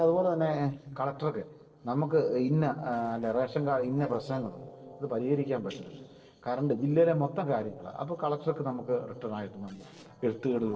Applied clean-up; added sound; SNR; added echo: neural separator model SepFormer DNS4.